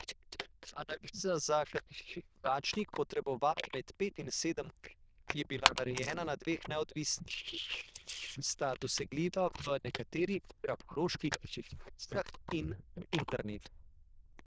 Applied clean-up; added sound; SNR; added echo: neural diffusion model UNIVERSE++.